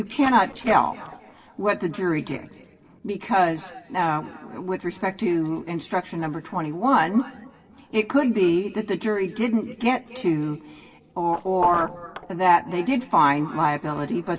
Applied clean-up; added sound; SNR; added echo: neural separator model SepFormer DNS4.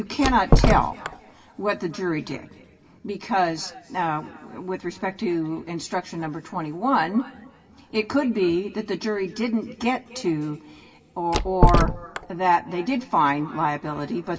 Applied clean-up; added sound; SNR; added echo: none; Door; -5 dB; reverberation time 2.5 s.